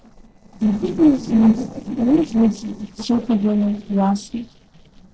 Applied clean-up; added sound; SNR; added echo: neural separator model SepFormer DNS4.